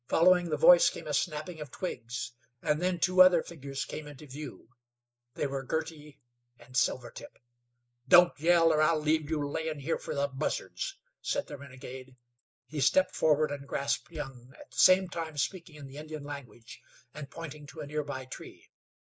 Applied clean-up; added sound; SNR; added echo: neural mask model Resemble Enhance denoiser.